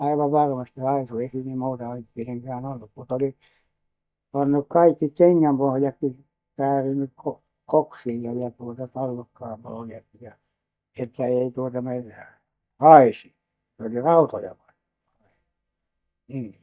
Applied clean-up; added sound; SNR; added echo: neural mask model DeepFilterNet 3.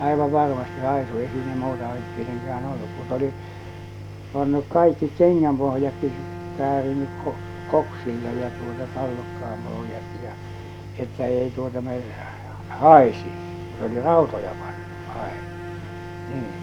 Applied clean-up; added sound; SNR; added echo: none; Bowed string instrument + Engine; 11 dB; none.